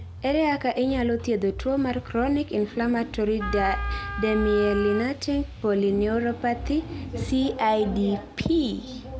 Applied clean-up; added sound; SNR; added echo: none; Wind instrument, woodwind instrument; 10 dB; none.